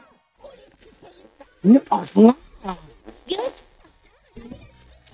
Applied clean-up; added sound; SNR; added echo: neural mask model DeepFilterNet 3.